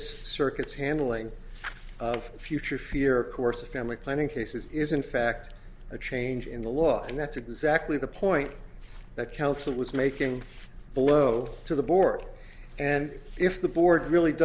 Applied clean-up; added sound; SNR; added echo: none; none; none; none.